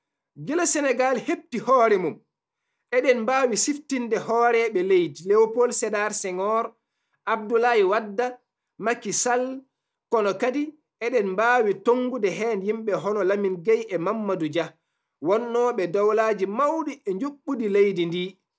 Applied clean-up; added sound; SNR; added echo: none; none; none; none.